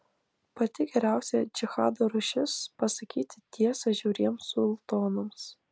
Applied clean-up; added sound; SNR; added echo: none; none; none; none.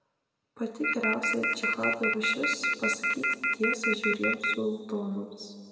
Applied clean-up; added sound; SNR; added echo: none; Telephone; -4 dB; reverberation time 2.1 s.